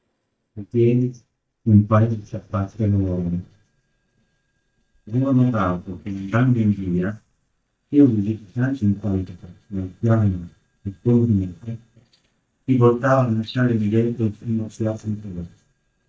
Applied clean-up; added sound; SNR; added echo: neural mask model DeepFilterNet 3.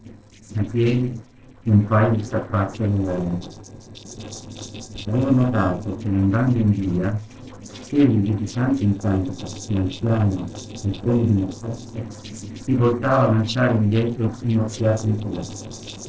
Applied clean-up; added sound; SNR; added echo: neural separator model SepFormer DNS4.